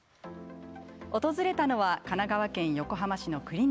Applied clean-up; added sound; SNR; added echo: none; none; none; none.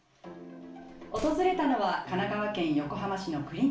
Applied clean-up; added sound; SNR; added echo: none; Slam; 16 dB; reverberation time 0.3 s.